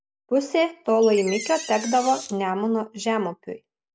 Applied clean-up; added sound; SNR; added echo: none; Door; 12 dB; none.